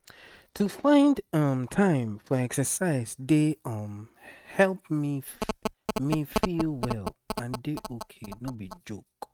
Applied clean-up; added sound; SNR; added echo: neural mask model RNNoise.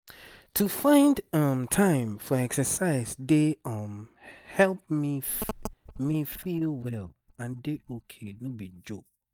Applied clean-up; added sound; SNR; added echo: neural mask model DeepFilterNet 3.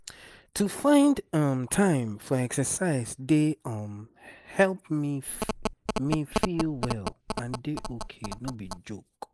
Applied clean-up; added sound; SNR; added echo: neural mask model Resemble Enhance denoiser.